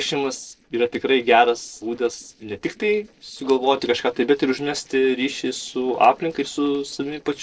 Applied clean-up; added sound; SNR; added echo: neural separator model SepFormer DNS4.